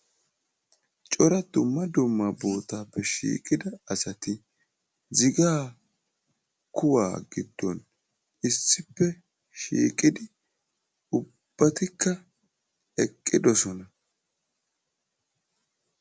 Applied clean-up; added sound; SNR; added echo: none; none; none; none.